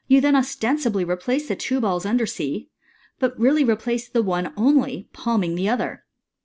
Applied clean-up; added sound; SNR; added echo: none; none; none; none.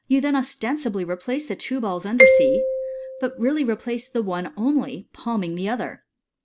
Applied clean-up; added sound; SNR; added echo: none; Marimba, xylophone; -2 dB; none.